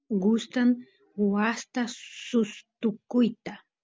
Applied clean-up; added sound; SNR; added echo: none; none; none; none.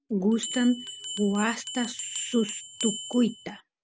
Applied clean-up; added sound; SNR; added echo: none; Bell; 8 dB; none.